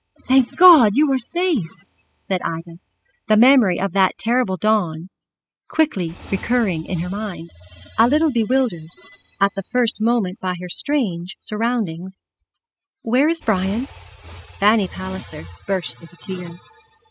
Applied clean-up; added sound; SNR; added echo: classical method spectral subtraction.